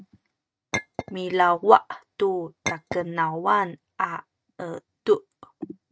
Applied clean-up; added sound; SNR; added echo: neural mask model RNNoise.